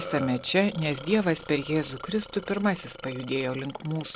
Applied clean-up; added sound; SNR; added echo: none; Burping, eructation; 14 dB; none.